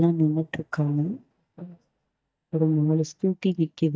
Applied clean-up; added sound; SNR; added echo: neural mask model DeepFilterNet 3.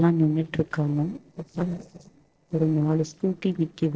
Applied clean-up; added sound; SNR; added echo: neural separator model SepFormer DNS4.